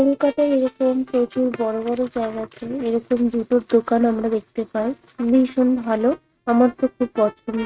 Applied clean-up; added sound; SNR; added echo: neural mask model RNNoise.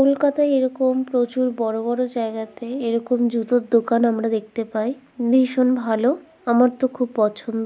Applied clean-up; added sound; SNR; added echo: none; none; none; none.